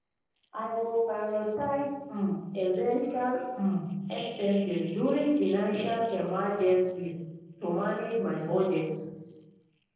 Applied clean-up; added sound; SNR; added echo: neural separator model SepFormer DNS4.